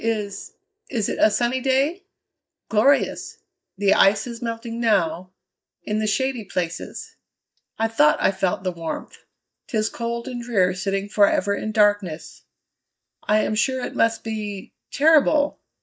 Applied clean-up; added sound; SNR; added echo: neural mask model DeepFilterNet 3.